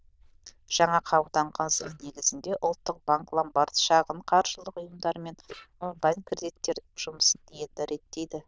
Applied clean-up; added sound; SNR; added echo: neural diffusion model UNIVERSE++.